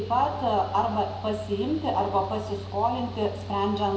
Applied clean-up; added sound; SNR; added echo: none; Mechanical fan; 11 dB; reverberation time 1.3 s.